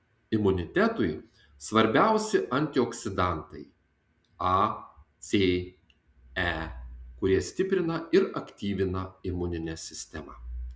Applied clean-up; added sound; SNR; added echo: none; none; none; none.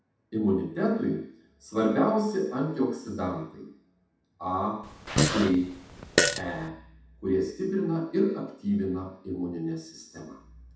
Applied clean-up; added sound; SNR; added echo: none; Fart; -2 dB; reverberation time 0.7 s.